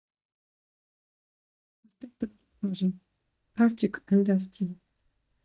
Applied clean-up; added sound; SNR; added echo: neural mask model DeepFilterNet 3.